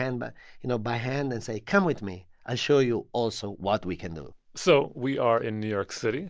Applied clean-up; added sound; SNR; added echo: none; none; none; none.